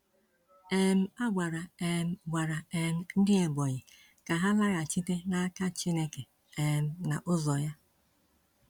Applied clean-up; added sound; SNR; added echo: none; none; none; none.